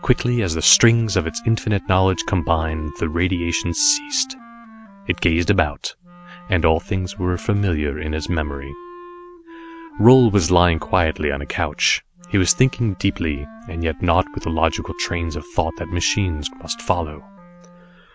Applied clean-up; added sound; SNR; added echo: none; Wind instrument, woodwind instrument; 19 dB; none.